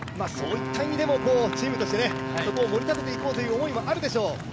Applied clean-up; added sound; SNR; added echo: none; Wind instrument, woodwind instrument; 6 dB; none.